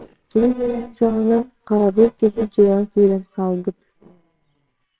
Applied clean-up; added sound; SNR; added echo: neural separator model SepFormer WHAMR!.